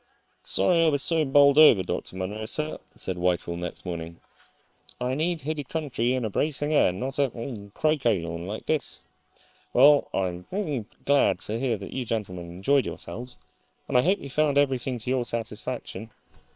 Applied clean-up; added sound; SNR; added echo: neural separator model SepFormer WHAM!.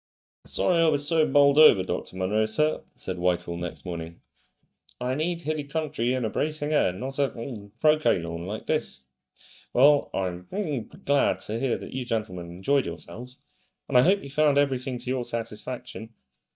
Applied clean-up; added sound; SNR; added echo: neural mask model DeepFilterNet 3.